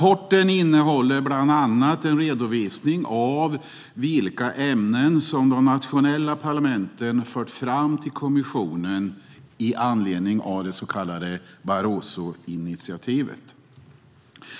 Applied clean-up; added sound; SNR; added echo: none; none; none; none.